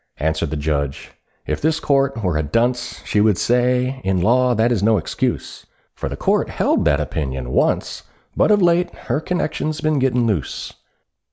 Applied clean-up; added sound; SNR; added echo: none; none; none; none.